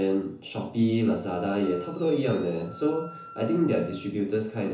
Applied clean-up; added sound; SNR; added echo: none; Wind instrument, woodwind instrument; 19 dB; reverberation time 0.8 s.